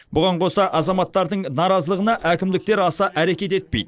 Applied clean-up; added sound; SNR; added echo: neural separator model SepFormer DNS4.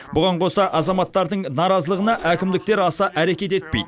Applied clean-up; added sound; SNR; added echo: none; Engine / Mechanisms; 20 dB; none.